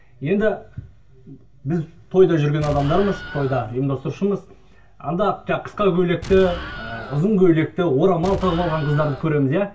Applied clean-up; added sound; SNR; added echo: none; Explosion; 11 dB; reverberation time 0.2 s.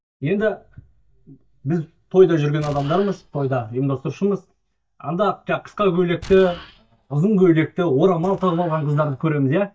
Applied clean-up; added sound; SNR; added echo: neural mask model DeepFilterNet 3.